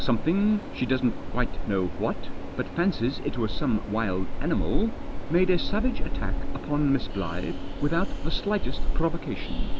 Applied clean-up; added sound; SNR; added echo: none; Train; -2 dB; none.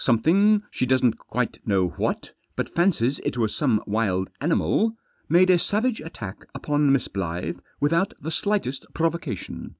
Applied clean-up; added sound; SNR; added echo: none; none; none; none.